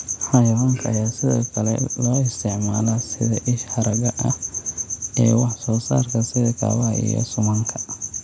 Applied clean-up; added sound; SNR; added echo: none; none; none; none.